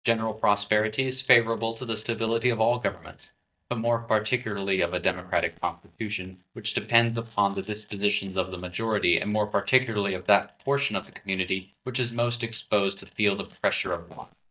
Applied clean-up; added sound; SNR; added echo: neural mask model DeepFilterNet 3.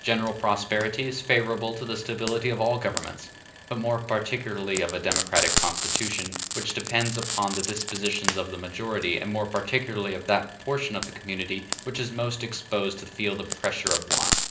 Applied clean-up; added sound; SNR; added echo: none; Frying (food); 4 dB; reverberation time 0.5 s.